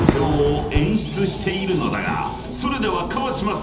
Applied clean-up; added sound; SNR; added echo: none; Fireworks; 5 dB; reverberation time 1.2 s.